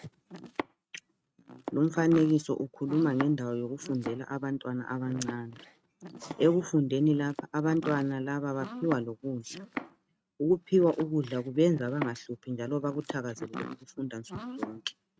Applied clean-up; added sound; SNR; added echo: neural mask model RNNoise.